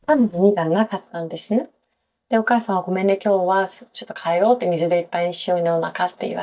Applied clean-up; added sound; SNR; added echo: neural mask model DeepFilterNet 3.